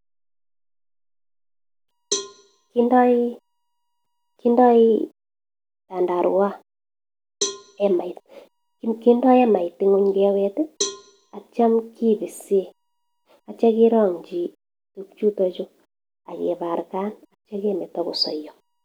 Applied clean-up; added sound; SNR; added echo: none; Cowbell; 12 dB; none.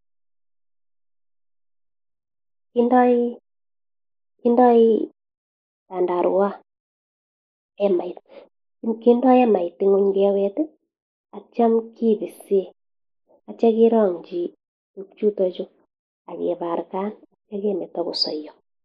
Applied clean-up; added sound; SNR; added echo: neural mask model Resemble Enhance denoiser.